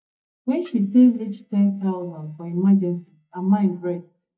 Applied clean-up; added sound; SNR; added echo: neural mask model DeepFilterNet 3.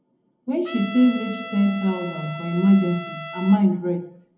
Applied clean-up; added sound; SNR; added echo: none; Trumpet; 13 dB; reverberation time 0.3 s.